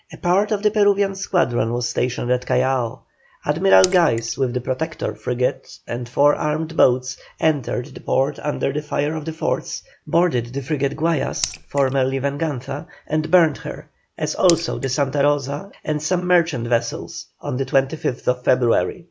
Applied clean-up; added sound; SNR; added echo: none; Raindrop / Splash, splatter; 12 dB; none.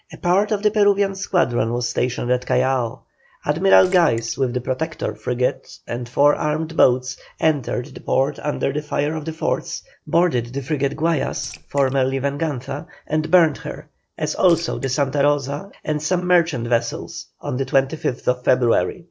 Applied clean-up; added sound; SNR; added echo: neural separator model SepFormer DNS4.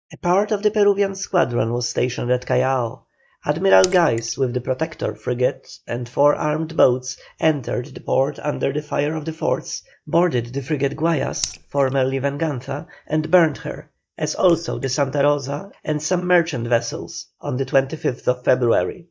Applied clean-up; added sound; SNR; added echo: neural mask model DeepFilterNet 3.